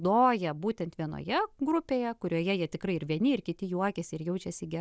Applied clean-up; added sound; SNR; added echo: none; none; none; none.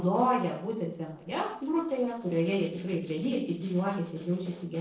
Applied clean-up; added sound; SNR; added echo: neural separator model SepFormer DNS4.